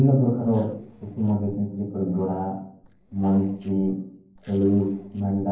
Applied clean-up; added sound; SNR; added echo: neural separator model SepFormer DNS4.